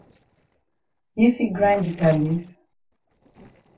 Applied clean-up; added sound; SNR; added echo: neural separator model SepFormer DNS4.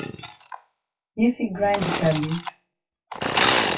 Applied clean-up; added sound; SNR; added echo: classical method WPE with log-MMSE.